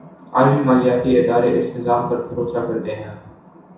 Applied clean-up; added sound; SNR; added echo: none; none; none; reverberation time 0.6 s.